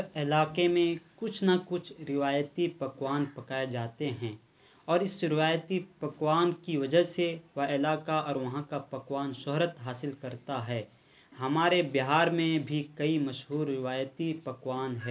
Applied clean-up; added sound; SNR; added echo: none; none; none; none.